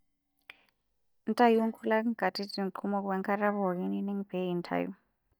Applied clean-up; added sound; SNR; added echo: neural mask model DeepFilterNet 3.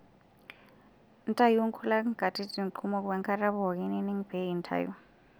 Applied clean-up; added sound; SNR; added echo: none; none; none; none.